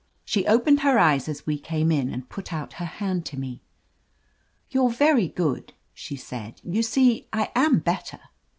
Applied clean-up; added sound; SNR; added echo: none; none; none; none.